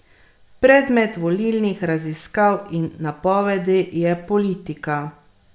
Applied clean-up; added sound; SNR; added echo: none; none; none; none.